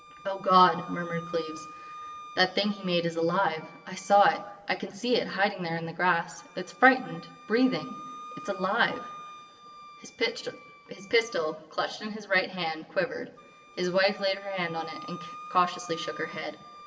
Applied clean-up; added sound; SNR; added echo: none; Wind instrument, woodwind instrument; 17 dB; reverberation time 0.6 s.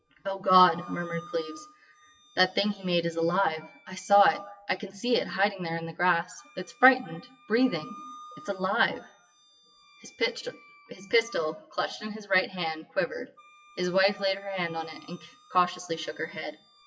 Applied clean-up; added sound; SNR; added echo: classical method WPE with log-MMSE.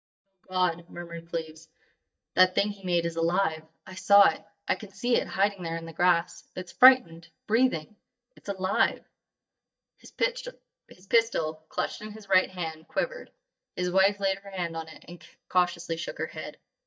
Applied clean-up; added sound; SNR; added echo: neural mask model DeepFilterNet 3.